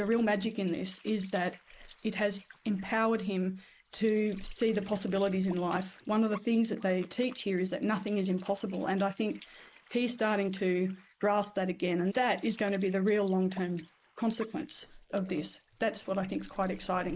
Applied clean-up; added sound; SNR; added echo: neural mask model Resemble Enhance denoiser.